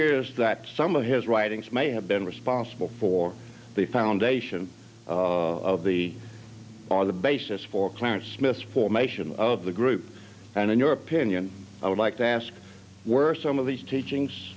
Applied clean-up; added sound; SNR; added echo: none; none; none; none.